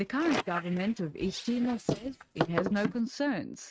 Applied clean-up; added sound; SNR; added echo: neural mask model RNNoise.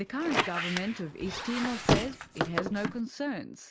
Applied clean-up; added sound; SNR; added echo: none; Squeak; -2 dB; none.